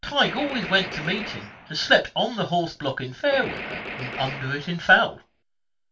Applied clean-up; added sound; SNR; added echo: none; Gunshot, gunfire; 11 dB; reverberation time 0.2 s.